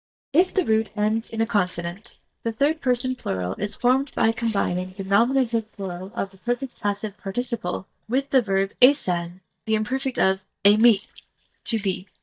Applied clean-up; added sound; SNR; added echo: neural mask model DeepFilterNet 3.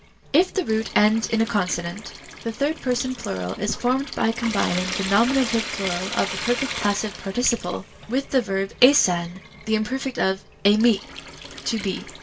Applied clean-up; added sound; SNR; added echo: none; Trickle, dribble / Sink (filling or washing) / Water tap, faucet; 11 dB; reverberation time 0.1 s.